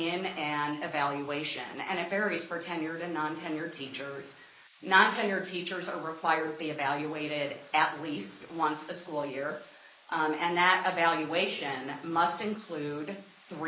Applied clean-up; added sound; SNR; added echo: neural mask model Resemble Enhance denoiser.